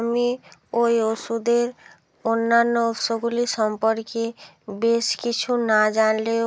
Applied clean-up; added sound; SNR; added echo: none; none; none; none.